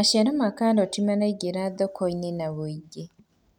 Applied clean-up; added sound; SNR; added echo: none; none; none; none.